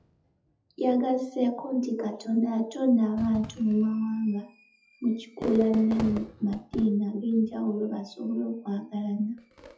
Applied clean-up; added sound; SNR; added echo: classical method WPE with log-MMSE.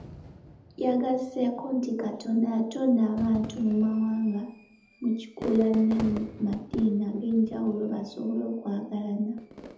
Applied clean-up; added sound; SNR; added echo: none; Fireworks; 17 dB; reverberation time 0.9 s.